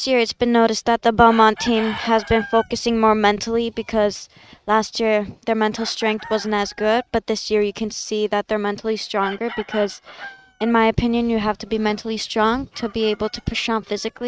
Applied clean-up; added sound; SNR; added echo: neural mask model RNNoise.